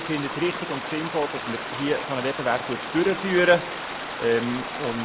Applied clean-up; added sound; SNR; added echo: none; Stream; 7 dB; none.